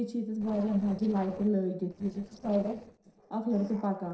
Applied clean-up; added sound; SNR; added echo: neural separator model SepFormer DNS4.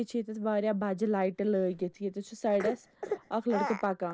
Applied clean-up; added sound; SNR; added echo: none; none; none; none.